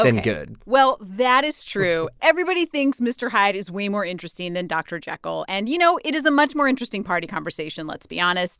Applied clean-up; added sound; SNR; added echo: none; none; none; none.